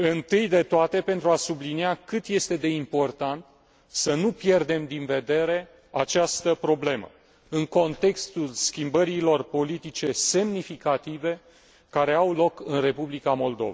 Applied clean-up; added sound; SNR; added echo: none; none; none; none.